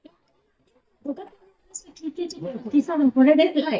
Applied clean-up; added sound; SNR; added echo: neural mask model DeepFilterNet 3.